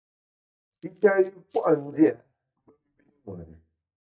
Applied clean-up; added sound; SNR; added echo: neural mask model DeepFilterNet 3.